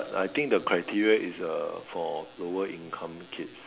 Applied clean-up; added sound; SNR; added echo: none; none; none; none.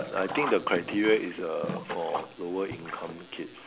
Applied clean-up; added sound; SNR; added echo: none; Sink (filling or washing); 9 dB; none.